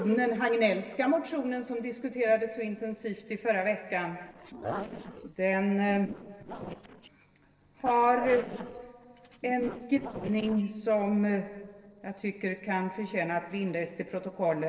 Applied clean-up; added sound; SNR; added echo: neural separator model SepFormer DNS4.